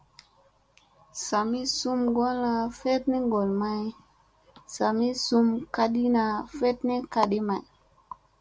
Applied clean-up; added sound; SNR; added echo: none; none; none; none.